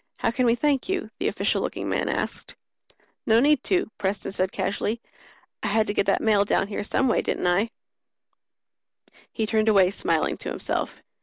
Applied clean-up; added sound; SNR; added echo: none; none; none; none.